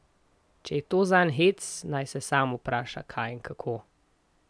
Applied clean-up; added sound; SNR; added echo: none; none; none; none.